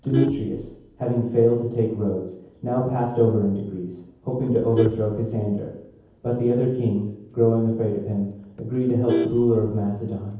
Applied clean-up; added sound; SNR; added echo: none; Vehicle horn, car horn, honking; 11 dB; reverberation time 0.9 s.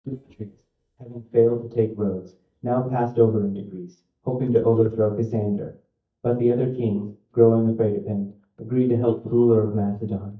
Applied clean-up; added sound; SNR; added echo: neural mask model DeepFilterNet 3.